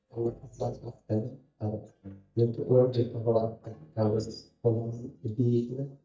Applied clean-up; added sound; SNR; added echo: neural mask model DeepFilterNet 3.